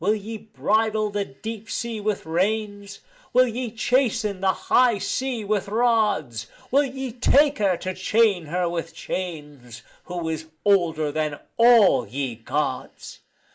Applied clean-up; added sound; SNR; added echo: neural mask model Resemble Enhance denoiser.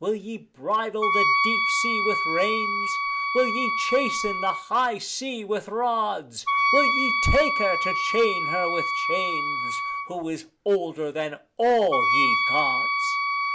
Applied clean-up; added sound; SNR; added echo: none; Wind instrument, woodwind instrument; -1 dB; none.